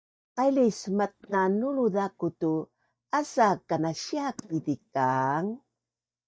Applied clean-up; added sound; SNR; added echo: neural mask model DeepFilterNet 3.